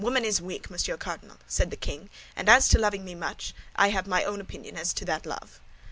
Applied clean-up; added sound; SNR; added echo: none; none; none; none.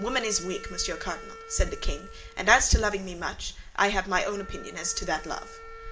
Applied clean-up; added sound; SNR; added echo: none; Wind instrument, woodwind instrument; 18 dB; reverberation time 1.4 s.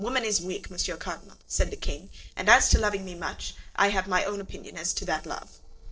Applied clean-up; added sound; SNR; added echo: neural separator model SepFormer DNS4.